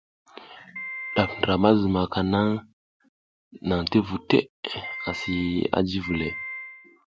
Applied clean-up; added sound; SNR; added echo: none; Piano; 10 dB; none.